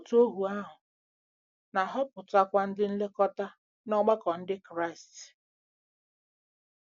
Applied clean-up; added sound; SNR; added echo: none; none; none; none.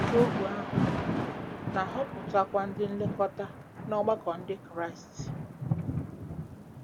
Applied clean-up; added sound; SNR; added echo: none; Thunder / Rain; 1 dB; none.